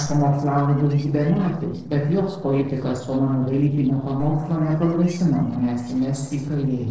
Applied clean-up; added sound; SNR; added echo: neural separator model SepFormer DNS4.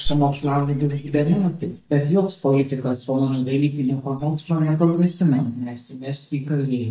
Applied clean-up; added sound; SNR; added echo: neural mask model DeepFilterNet 3.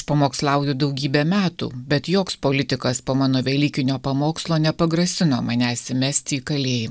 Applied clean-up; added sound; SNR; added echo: none; none; none; none.